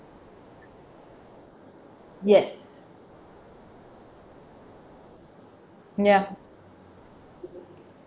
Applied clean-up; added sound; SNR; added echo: none; none; none; none.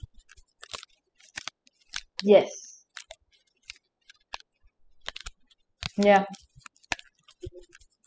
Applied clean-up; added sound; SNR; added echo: classical method spectral subtraction.